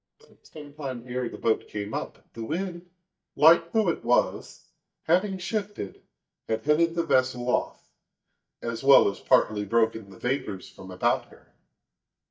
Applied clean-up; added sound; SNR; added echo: neural mask model DeepFilterNet 3.